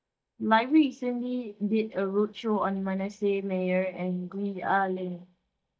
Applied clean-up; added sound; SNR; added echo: neural mask model DeepFilterNet 3.